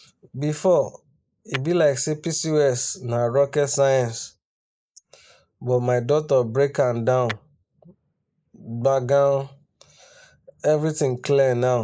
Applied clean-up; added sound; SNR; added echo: neural mask model Resemble Enhance denoiser.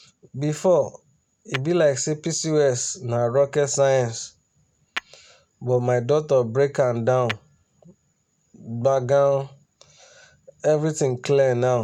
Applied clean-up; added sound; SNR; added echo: none; Tap / Hammer; 18 dB; none.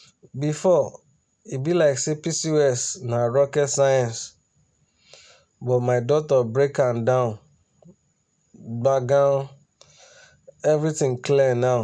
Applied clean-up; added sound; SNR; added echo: none; none; none; none.